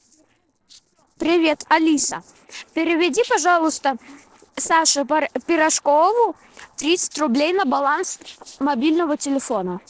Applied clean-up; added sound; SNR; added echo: neural separator model SepFormer DNS4.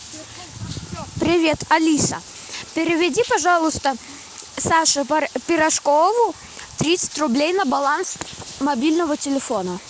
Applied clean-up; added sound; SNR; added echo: none; Bathtub (filling or washing); 20 dB; none.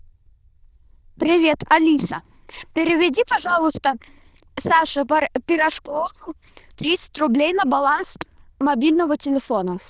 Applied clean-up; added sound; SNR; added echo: neural diffusion model UNIVERSE++.